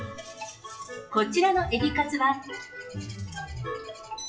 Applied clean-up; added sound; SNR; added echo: classical method WPE with log-MMSE.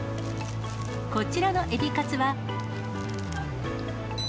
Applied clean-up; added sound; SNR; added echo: none; none; none; none.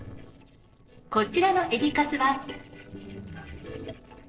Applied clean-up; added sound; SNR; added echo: neural separator model SepFormer DNS4.